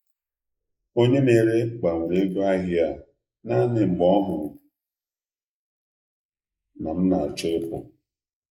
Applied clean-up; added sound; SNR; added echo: neural mask model Resemble Enhance denoiser.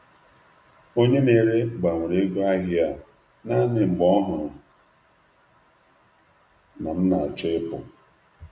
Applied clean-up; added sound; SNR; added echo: none; none; none; none.